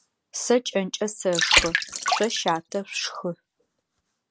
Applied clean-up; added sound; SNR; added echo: none; Water; 0 dB; none.